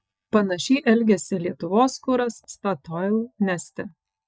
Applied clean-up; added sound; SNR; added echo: neural mask model DeepFilterNet 3.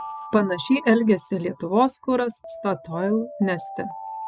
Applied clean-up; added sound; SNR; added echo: none; Alarm; 15 dB; none.